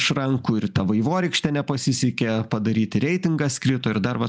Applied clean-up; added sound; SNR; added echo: none; none; none; none.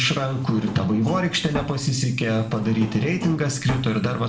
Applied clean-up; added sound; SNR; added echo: none; Drawer open or close; 13 dB; reverberation time 1.0 s.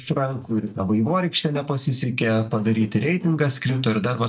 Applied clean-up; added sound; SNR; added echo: neural mask model DeepFilterNet 3.